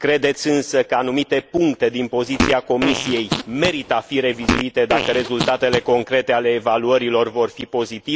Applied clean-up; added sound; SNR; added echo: none; Fart; 5 dB; none.